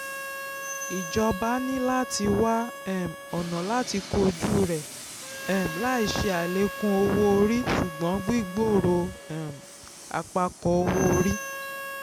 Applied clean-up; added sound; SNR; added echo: none; Harmonica + Train; 11 dB; none.